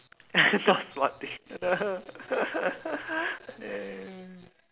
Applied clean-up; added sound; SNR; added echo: none; none; none; none.